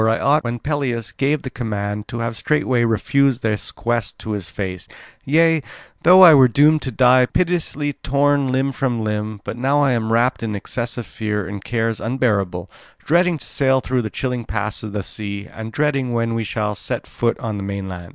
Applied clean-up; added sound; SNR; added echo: none; none; none; none.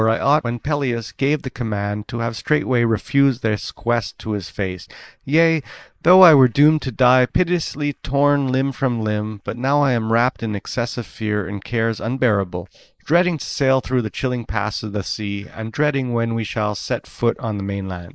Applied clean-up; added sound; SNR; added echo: neural mask model Resemble Enhance denoiser.